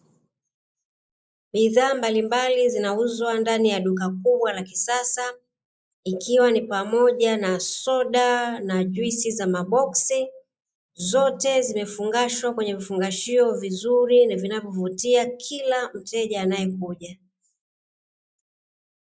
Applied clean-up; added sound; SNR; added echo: neural mask model Resemble Enhance denoiser.